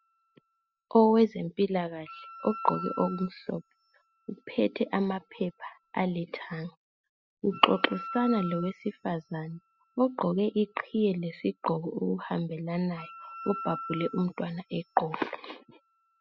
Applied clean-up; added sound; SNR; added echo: classical method spectral subtraction.